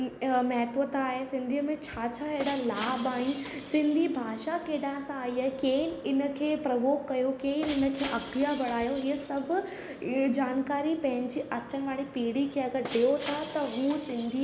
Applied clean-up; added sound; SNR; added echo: none; Shatter; 14 dB; none.